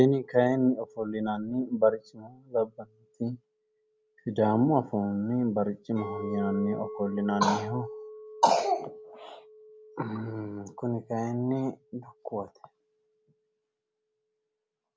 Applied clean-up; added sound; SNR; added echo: none; Chink, clink; 15 dB; none.